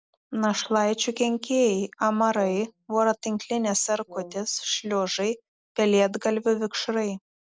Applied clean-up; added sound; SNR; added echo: neural separator model SepFormer DNS4.